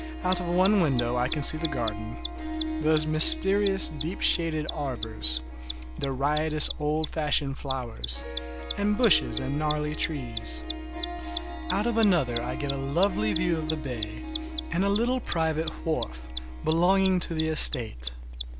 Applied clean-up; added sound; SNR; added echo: none; Mechanisms + Harp; 10 dB; none.